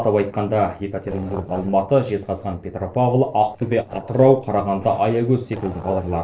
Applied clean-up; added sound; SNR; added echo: neural separator model SepFormer DNS4.